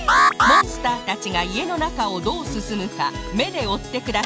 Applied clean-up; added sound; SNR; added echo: none; Alarm; -5 dB; none.